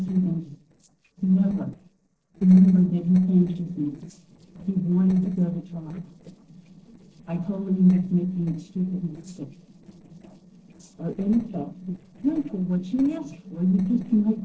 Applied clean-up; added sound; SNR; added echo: neural separator model SepFormer DNS4.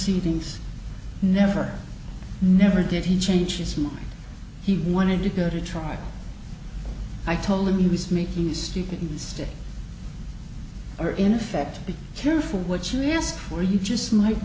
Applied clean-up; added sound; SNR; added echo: none; none; none; none.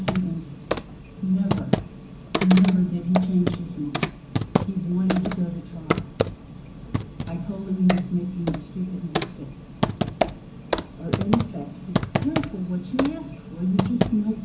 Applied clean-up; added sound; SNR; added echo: none; Computer keyboard; 2 dB; reverberation time 0.3 s.